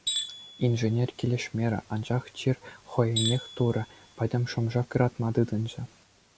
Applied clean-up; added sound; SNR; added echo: none; Tools; 11 dB; none.